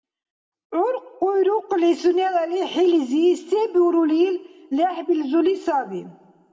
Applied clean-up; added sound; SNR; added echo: none; none; none; reverberation time 1.0 s.